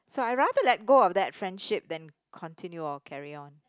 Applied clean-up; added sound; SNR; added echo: none; none; none; none.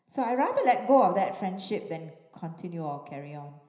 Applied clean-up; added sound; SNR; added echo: none; none; none; reverberation time 0.9 s.